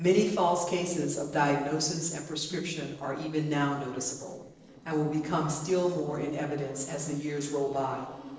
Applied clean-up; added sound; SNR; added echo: neural separator model SepFormer DNS4.